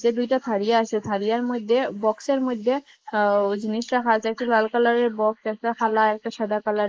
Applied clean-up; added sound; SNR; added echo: neural mask model Resemble Enhance denoiser.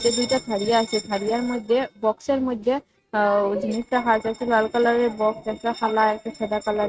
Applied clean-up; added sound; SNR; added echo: neural mask model RNNoise.